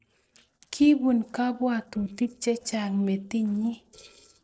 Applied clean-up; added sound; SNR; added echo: neural separator model SepFormer DNS4.